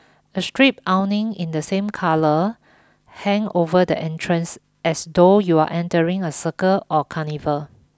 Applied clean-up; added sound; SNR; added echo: none; none; none; none.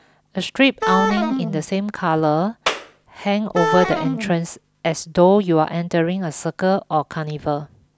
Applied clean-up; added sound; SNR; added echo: none; Wind instrument, woodwind instrument + Clapping; 3 dB; none.